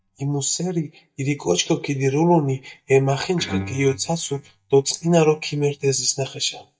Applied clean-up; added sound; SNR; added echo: neural mask model DeepFilterNet 3.